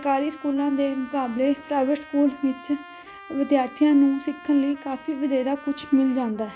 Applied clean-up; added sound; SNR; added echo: none; Trumpet; 20 dB; none.